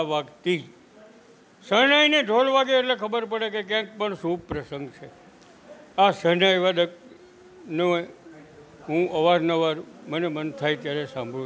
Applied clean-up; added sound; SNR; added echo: none; none; none; none.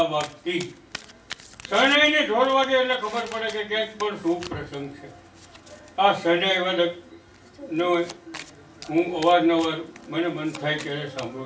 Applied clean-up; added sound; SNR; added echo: none; Domestic sounds, home sounds; 19 dB; reverberation time 0.3 s.